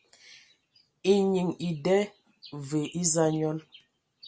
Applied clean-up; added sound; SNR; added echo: none; none; none; none.